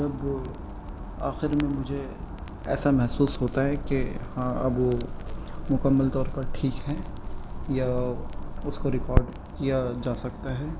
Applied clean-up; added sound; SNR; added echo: none; Crackle; 4 dB; none.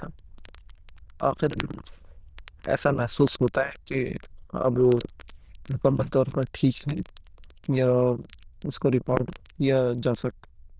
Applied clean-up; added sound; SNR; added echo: neural diffusion model UNIVERSE++.